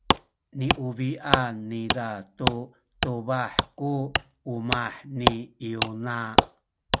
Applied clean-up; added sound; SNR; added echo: none; Wood; -2 dB; none.